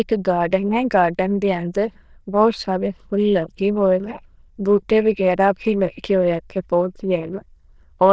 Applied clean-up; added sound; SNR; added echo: neural diffusion model UNIVERSE++.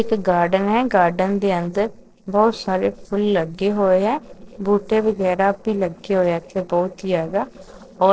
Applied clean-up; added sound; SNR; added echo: neural separator model SepFormer DNS4.